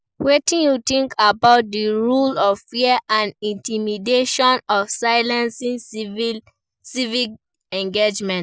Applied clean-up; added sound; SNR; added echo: none; none; none; none.